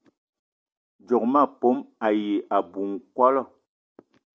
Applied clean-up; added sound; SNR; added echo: none; none; none; none.